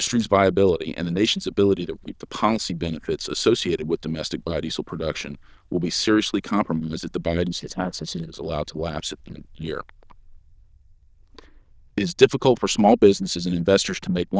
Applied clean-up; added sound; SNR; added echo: neural diffusion model UNIVERSE++.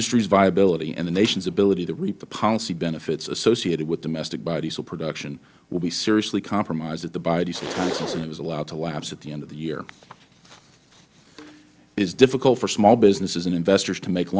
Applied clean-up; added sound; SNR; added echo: none; Zipper (clothing); 11 dB; none.